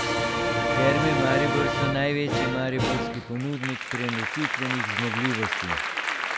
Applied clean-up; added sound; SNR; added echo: none; Applause; -2 dB; none.